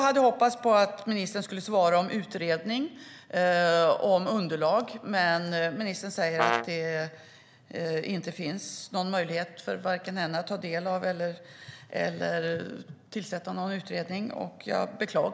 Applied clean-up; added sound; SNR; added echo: none; Brass instrument; 3 dB; none.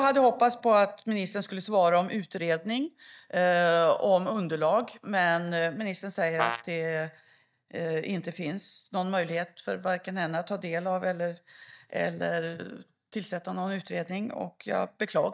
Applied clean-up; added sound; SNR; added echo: neural mask model DeepFilterNet 3.